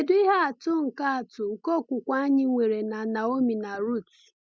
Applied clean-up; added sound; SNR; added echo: none; none; none; none.